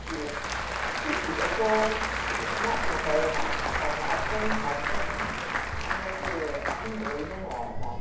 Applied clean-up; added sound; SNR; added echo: none; Applause / Crowd; -3 dB; reverberation time 0.6 s.